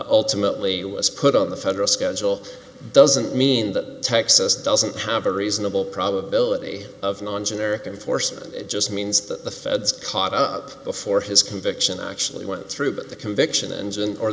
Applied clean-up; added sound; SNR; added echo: none; none; none; none.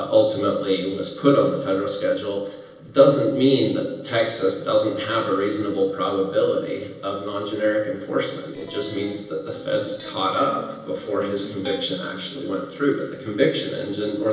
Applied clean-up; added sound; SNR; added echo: neural separator model SepFormer DNS4.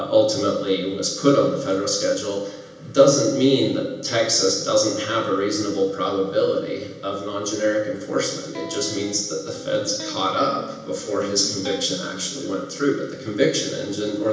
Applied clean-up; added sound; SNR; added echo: none; Electric guitar; 15 dB; reverberation time 0.9 s.